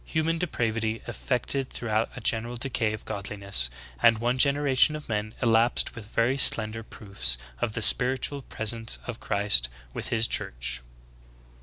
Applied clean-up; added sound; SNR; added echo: none; none; none; none.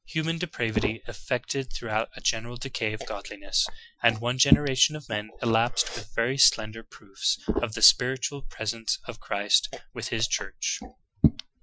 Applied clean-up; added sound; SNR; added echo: classical method Wiener filter.